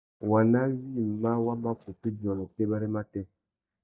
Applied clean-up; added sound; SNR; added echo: neural mask model DeepFilterNet 3.